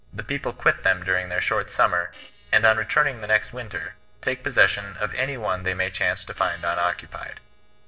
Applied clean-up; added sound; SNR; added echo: neural separator model SepFormer DNS4.